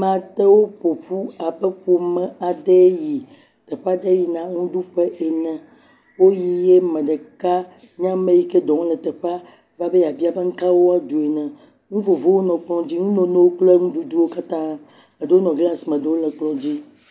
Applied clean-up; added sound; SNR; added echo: none; none; none; none.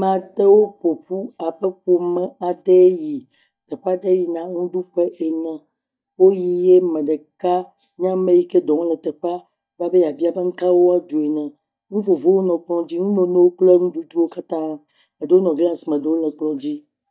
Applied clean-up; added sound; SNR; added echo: neural mask model DeepFilterNet 3.